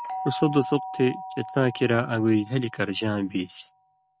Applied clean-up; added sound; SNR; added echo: none; Doorbell; 12 dB; none.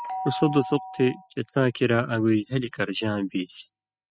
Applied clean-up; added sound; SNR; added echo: classical method spectral subtraction.